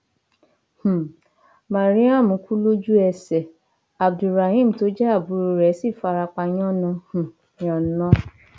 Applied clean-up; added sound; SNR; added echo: none; none; none; none.